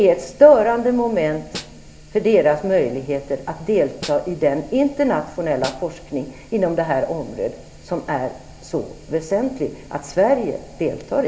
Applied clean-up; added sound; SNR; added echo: none; Snare drum; 17 dB; reverberation time 2.8 s.